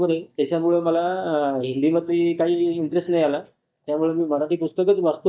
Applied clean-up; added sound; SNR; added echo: neural mask model DeepFilterNet 3.